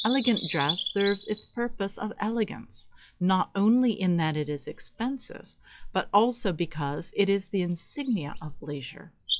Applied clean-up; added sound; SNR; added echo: classical method log-MMSE.